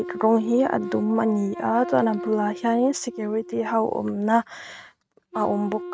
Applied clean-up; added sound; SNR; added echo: neural mask model RNNoise.